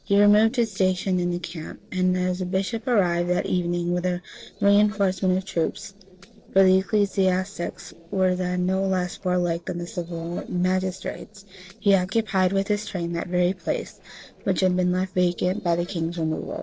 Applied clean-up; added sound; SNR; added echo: neural separator model SepFormer DNS4.